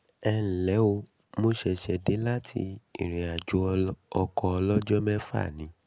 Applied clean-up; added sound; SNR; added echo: none; none; none; none.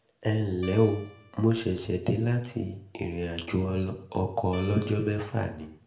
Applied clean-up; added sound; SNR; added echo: none; Guitar; 20 dB; reverberation time 0.5 s.